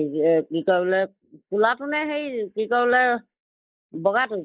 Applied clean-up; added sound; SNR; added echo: neural mask model Resemble Enhance denoiser.